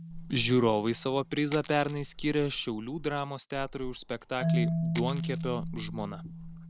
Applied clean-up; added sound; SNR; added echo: none; Coin (dropping) + Marimba, xylophone; 4 dB; none.